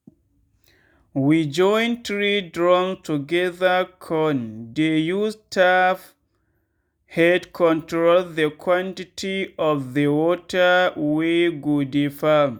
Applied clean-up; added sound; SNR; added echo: none; none; none; none.